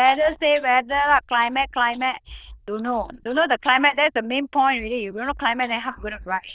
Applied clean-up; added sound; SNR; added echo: neural diffusion model UNIVERSE++.